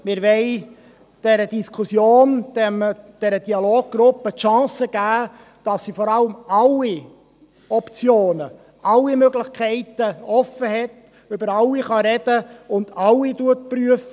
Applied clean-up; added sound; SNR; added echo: none; none; none; none.